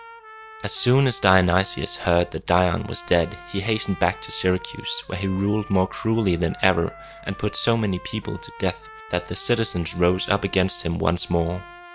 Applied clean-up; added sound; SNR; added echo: none; Trumpet; 19 dB; none.